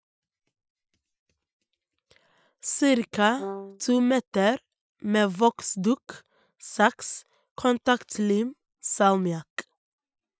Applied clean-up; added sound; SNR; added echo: classical method Wiener filter.